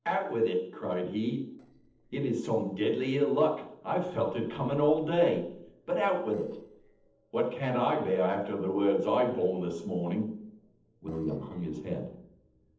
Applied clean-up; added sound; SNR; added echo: neural separator model SepFormer DNS4.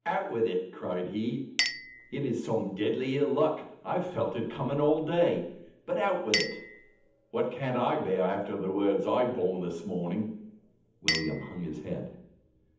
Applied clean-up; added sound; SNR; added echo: none; Chink, clink; 10 dB; reverberation time 0.8 s.